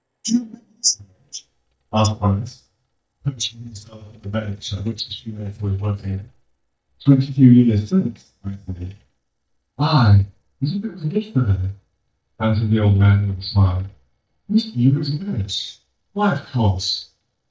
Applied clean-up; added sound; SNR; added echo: neural mask model DeepFilterNet 3.